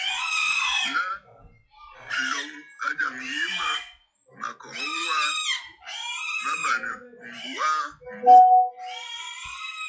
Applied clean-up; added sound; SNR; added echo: classical method log-MMSE.